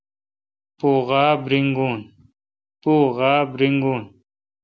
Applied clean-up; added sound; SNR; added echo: none; none; none; none.